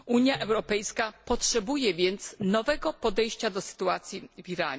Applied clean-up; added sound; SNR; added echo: none; none; none; none.